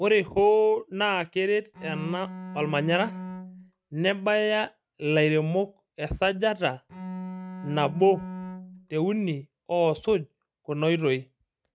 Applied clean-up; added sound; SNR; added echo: neural mask model RNNoise.